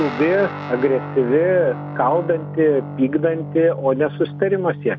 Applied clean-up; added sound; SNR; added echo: none; Guitar; 11 dB; none.